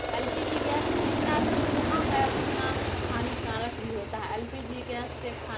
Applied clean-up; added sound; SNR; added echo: none; Aircraft; -5 dB; reverberation time 0.2 s.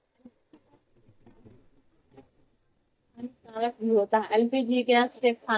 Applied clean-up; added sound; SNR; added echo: neural mask model DeepFilterNet 3.